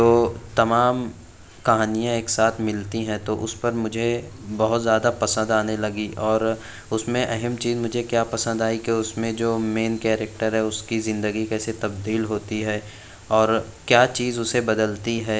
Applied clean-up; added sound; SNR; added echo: none; none; none; none.